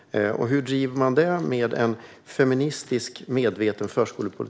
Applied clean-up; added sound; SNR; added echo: none; none; none; none.